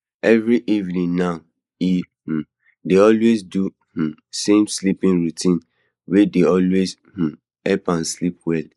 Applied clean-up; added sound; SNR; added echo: neural mask model Resemble Enhance denoiser.